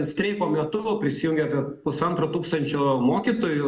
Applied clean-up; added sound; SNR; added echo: none; none; none; reverberation time 0.3 s.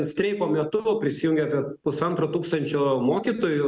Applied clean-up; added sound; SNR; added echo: none; none; none; none.